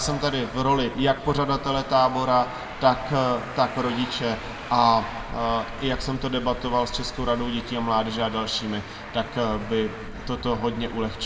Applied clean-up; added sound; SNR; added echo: none; Traffic noise, roadway noise; 12 dB; reverberation time 1.2 s.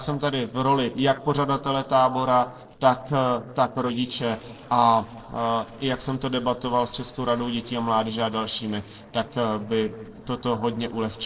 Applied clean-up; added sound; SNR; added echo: neural separator model SepFormer DNS4.